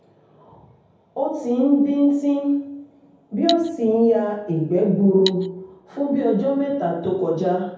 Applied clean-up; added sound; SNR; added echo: none; Cutlery, silverware; 12 dB; reverberation time 0.9 s.